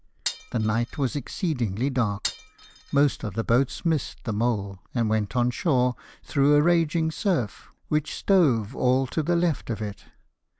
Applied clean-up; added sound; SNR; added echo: none; Glass; 14 dB; none.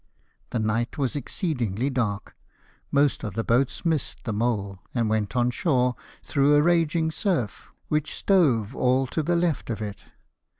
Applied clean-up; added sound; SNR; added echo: none; none; none; none.